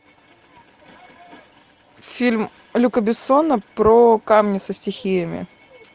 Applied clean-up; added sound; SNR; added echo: none; none; none; none.